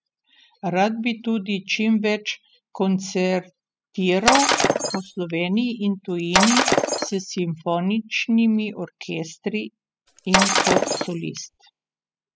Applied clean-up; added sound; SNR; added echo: classical method spectral subtraction.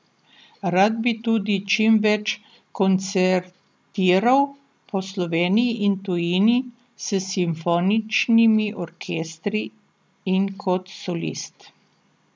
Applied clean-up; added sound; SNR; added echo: none; none; none; none.